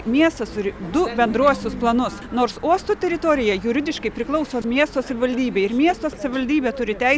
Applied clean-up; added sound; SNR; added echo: none; none; none; none.